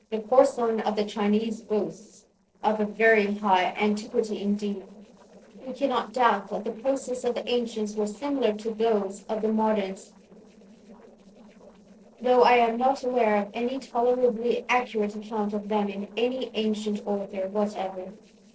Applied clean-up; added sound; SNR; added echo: neural separator model SepFormer DNS4.